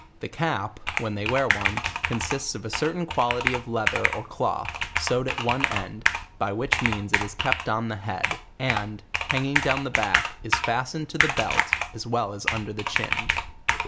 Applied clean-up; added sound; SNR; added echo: none; Computer keyboard; 0 dB; none.